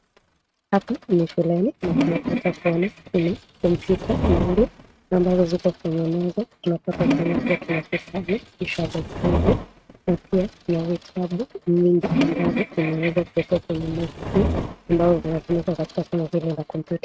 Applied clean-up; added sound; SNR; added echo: neural mask model RNNoise.